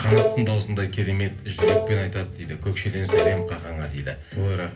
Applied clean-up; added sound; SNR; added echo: none; Bowed string instrument; 1 dB; reverberation time 0.3 s.